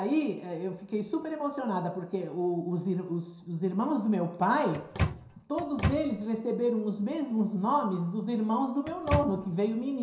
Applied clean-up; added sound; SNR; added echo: none; Microwave oven; 4 dB; reverberation time 0.7 s.